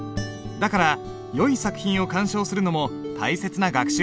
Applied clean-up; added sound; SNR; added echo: none; none; none; none.